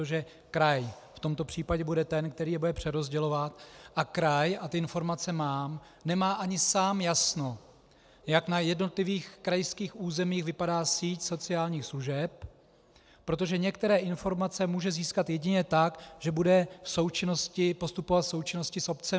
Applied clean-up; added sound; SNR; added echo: none; none; none; none.